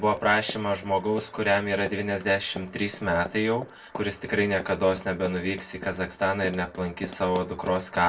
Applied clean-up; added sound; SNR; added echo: none; Run; 18 dB; reverberation time 0.2 s.